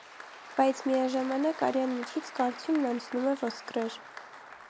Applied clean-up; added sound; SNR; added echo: none; Applause; 14 dB; none.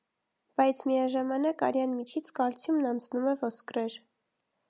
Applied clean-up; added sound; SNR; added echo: none; none; none; none.